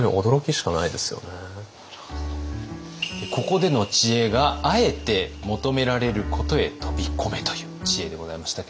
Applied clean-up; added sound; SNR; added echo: none; none; none; none.